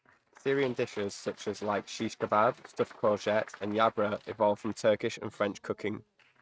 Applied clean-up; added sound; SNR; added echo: neural mask model RNNoise.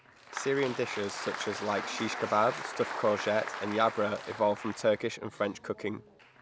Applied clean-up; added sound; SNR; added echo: none; Applause; 9 dB; none.